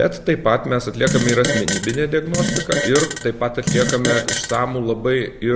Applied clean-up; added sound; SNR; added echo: none; Fart; 3 dB; none.